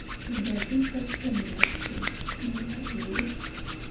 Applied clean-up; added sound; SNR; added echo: none; Hands; 0 dB; reverberation time 0.6 s.